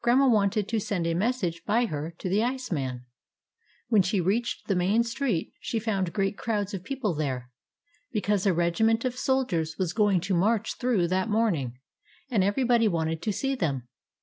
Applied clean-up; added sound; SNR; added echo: none; none; none; none.